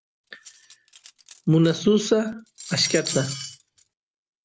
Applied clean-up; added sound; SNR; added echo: none; Cutlery, silverware; 13 dB; none.